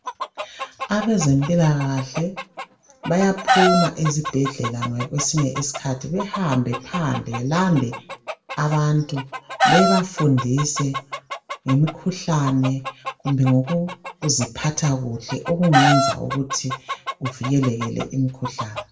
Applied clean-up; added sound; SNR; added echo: none; Chicken, rooster; 5 dB; reverberation time 0.3 s.